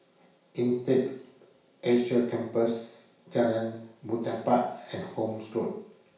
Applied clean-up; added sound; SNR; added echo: none; none; none; reverberation time 0.7 s.